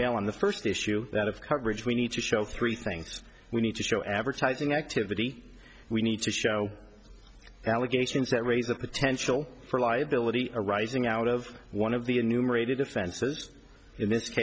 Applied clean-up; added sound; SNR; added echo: none; none; none; none.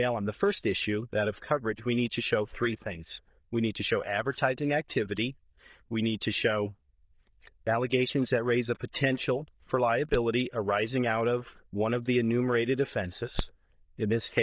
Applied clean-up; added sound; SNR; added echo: neural diffusion model UNIVERSE++.